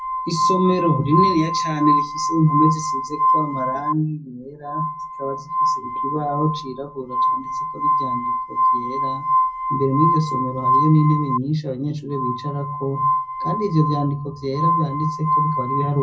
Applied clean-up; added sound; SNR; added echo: none; Glass; -1 dB; reverberation time 0.4 s.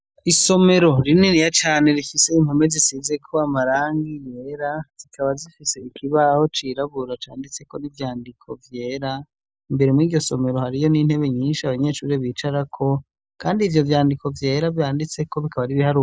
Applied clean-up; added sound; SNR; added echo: none; none; none; none.